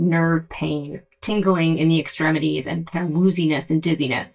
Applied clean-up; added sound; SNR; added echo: neural mask model DeepFilterNet 3.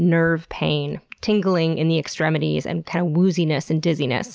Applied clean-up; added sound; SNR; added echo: none; none; none; none.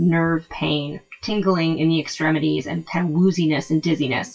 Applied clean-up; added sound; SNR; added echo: classical method WPE with log-MMSE.